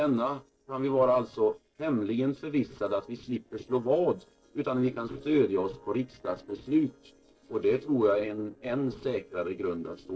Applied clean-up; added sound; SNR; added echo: neural separator model SepFormer DNS4.